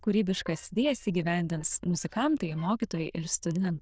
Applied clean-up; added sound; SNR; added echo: neural diffusion model UNIVERSE++.